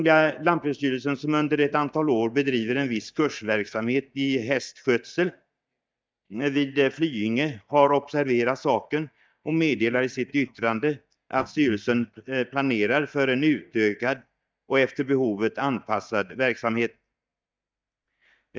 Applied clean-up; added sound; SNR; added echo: neural mask model DeepFilterNet 3.